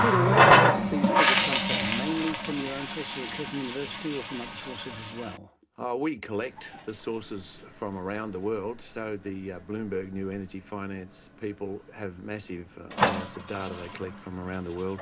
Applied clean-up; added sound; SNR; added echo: none; Water tap, faucet; -5 dB; reverberation time 0.3 s.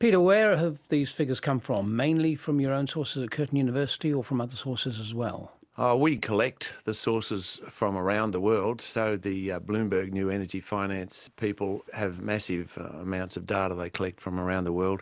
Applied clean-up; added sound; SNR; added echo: none; none; none; none.